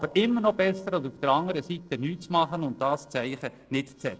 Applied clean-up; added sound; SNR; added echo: neural separator model SepFormer DNS4.